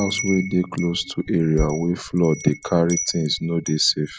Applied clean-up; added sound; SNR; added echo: none; Wind chime; 11 dB; none.